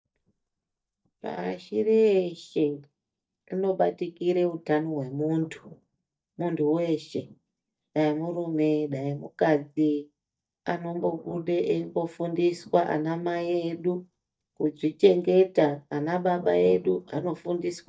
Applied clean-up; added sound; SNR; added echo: neural mask model DeepFilterNet 3.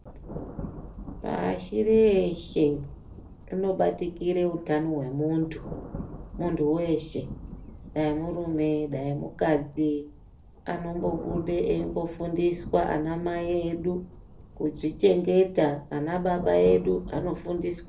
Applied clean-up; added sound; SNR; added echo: none; Thunder; 14 dB; reverberation time 0.3 s.